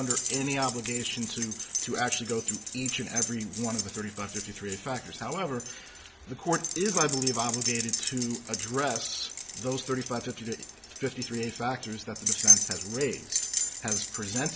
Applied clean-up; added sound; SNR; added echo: none; Keys jangling; 0 dB; none.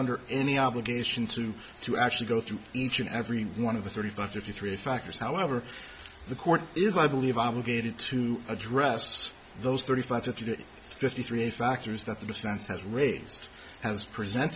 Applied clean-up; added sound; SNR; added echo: none; none; none; none.